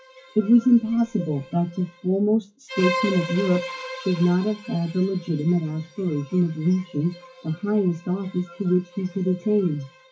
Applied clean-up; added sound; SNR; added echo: classical method WPE with log-MMSE.